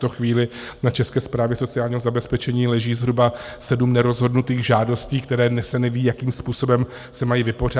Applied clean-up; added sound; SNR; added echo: none; none; none; none.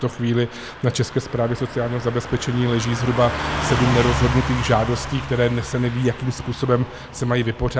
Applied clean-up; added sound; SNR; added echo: none; Car passing by / Truck; 7 dB; none.